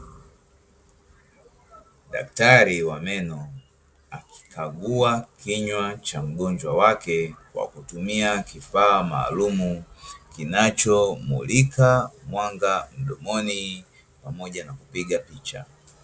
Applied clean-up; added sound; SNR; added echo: none; none; none; none.